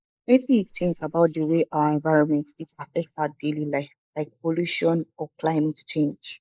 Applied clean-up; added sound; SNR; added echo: neural mask model Resemble Enhance denoiser.